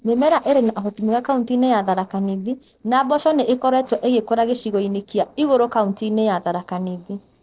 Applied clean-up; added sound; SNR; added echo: neural separator model SepFormer DNS4.